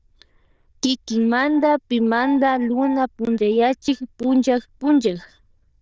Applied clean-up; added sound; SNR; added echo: neural diffusion model UNIVERSE++.